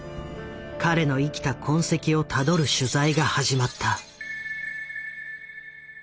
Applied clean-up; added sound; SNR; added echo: none; none; none; none.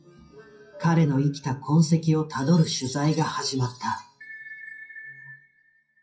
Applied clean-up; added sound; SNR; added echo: classical method WPE with log-MMSE.